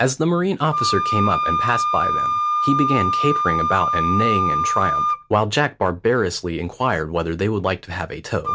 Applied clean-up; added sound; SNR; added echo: none; Wind instrument, woodwind instrument; 1 dB; none.